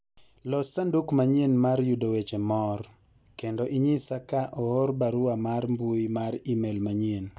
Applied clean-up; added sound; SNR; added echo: none; none; none; none.